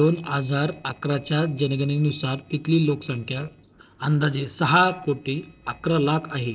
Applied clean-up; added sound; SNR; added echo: neural separator model SepFormer DNS4.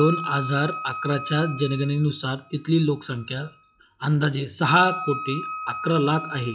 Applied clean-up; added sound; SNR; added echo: classical method log-MMSE.